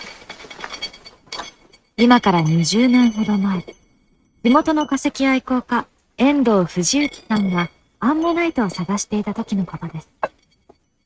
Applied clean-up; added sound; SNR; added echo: neural mask model RNNoise.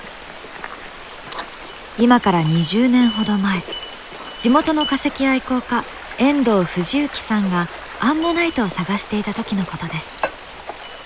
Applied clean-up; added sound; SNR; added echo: none; none; none; none.